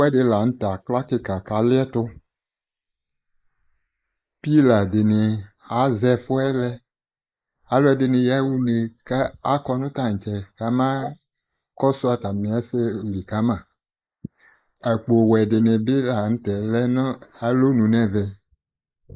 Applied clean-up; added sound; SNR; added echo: neural mask model Resemble Enhance denoiser.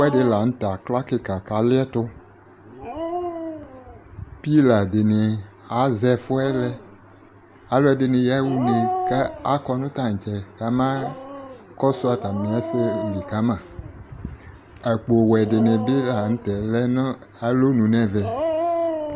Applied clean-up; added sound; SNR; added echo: none; Dog; 10 dB; none.